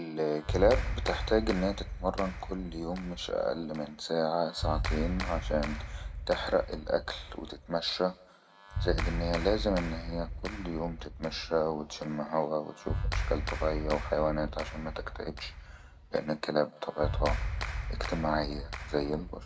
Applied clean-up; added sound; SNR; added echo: none; Clapping; 4 dB; reverberation time 2.3 s.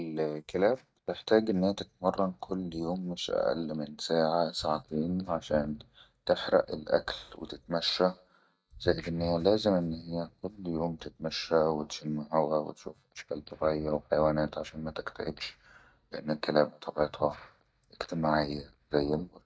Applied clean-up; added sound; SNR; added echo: neural mask model DeepFilterNet 3.